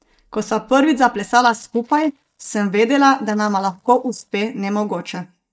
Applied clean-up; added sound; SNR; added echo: neural mask model DeepFilterNet 3.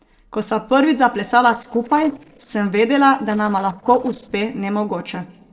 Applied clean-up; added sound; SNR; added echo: neural separator model SepFormer DNS4.